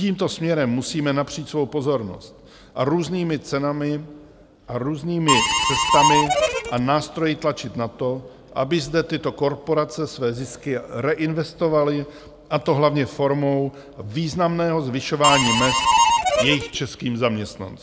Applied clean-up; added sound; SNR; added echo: none; Harmonica; -4 dB; none.